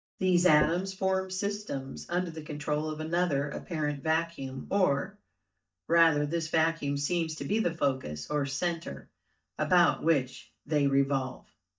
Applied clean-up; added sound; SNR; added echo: neural mask model DeepFilterNet 3.